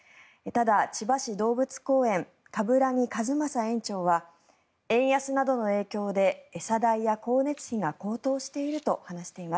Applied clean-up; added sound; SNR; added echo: none; none; none; none.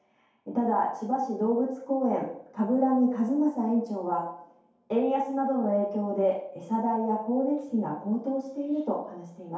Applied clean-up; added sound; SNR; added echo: none; none; none; reverberation time 2.4 s.